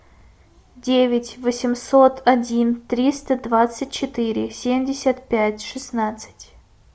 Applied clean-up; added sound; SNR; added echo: none; none; none; none.